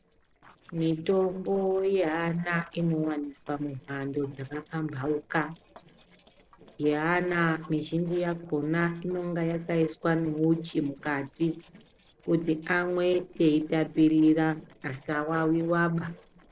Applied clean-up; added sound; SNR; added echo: neural separator model SepFormer DNS4.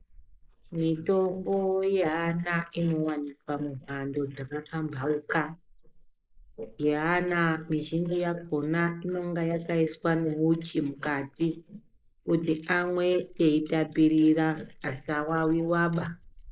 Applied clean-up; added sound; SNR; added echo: neural mask model Resemble Enhance denoiser.